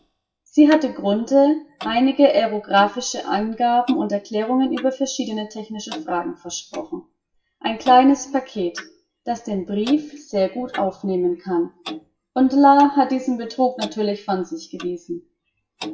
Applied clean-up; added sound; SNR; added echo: classical method WPE with log-MMSE.